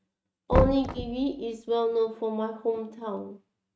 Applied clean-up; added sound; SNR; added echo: neural mask model RNNoise.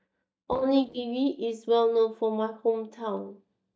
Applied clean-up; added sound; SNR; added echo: neural mask model DeepFilterNet 3.